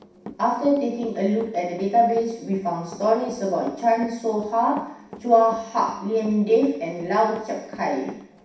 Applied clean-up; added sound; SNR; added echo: none; Run; 19 dB; reverberation time 0.6 s.